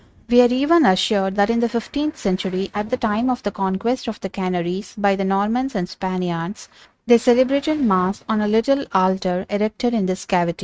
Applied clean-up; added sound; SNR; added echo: neural mask model RNNoise.